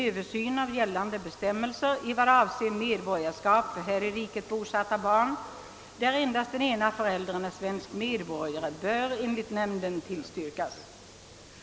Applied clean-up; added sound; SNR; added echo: none; none; none; none.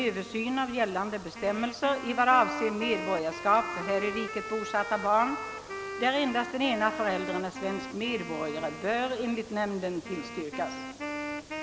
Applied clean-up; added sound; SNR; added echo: none; Wind instrument, woodwind instrument; 9 dB; none.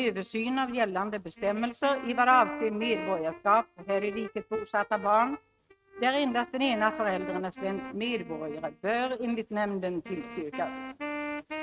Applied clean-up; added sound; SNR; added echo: neural mask model RNNoise.